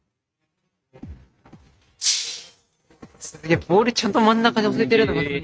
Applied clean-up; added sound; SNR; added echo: neural mask model RNNoise.